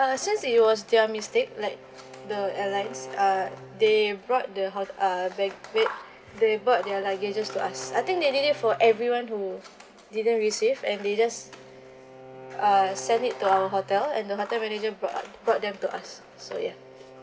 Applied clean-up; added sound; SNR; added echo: none; Scissors + Bowed string instrument; 16 dB; none.